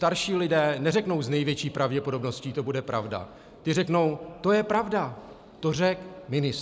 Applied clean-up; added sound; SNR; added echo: none; none; none; none.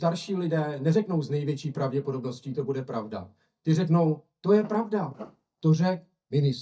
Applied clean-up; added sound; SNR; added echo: neural mask model DeepFilterNet 3.